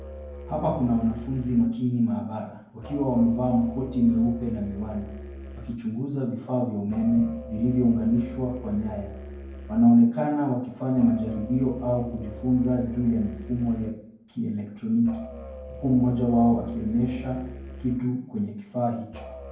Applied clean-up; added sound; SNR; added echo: none; Musical instrument; 15 dB; reverberation time 0.9 s.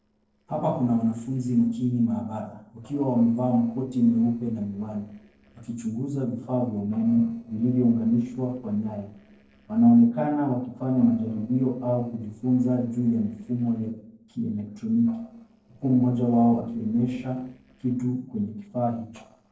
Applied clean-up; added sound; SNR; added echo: neural separator model SepFormer DNS4.